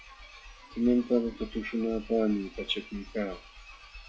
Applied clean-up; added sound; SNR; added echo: classical method log-MMSE.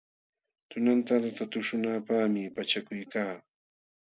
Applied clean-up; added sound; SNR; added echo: none; none; none; none.